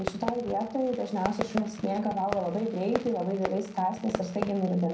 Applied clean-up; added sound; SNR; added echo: none; Fireworks; 9 dB; reverberation time 0.6 s.